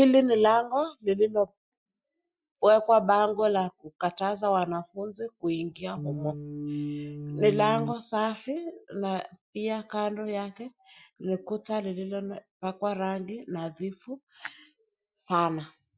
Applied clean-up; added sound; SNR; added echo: neural mask model DeepFilterNet 3.